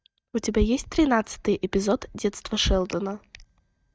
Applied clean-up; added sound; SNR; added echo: neural mask model DeepFilterNet 3.